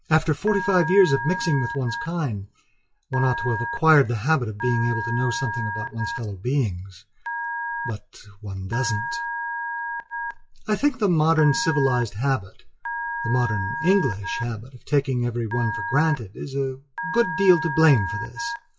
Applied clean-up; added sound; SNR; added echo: classical method WPE with log-MMSE.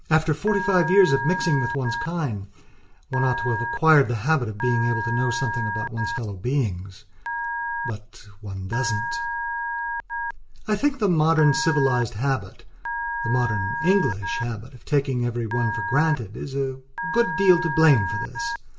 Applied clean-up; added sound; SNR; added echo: none; Telephone; 6 dB; reverberation time 0.4 s.